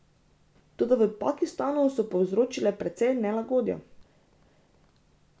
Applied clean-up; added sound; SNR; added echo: none; none; none; none.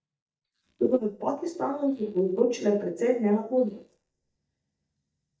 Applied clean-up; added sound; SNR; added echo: neural mask model DeepFilterNet 3.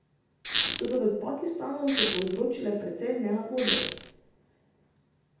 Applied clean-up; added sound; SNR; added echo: none; Squeak; -5 dB; reverberation time 0.8 s.